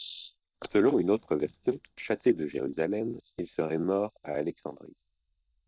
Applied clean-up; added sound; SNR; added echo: neural mask model DeepFilterNet 3.